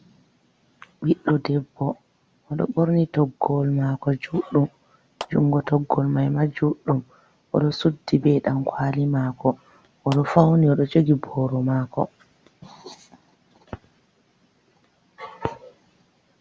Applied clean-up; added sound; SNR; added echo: none; Clapping; 18 dB; none.